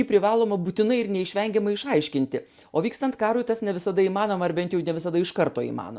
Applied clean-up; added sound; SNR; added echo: none; none; none; none.